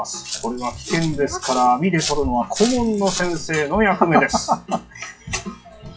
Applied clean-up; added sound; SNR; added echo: classical method WPE with log-MMSE.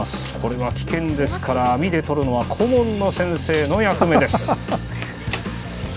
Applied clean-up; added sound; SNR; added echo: none; none; none; none.